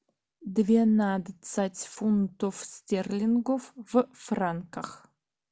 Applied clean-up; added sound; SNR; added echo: none; none; none; none.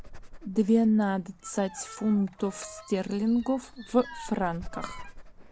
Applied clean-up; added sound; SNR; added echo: none; Bowed string instrument + Dog; 15 dB; none.